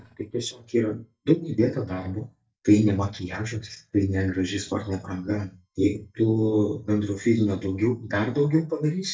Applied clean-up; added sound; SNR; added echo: neural mask model DeepFilterNet 3.